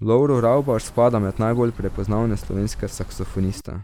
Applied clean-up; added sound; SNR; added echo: none; Bird; 14 dB; none.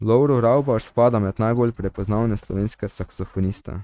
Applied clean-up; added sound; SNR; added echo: neural mask model RNNoise.